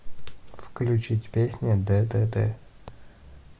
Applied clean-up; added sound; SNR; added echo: none; none; none; none.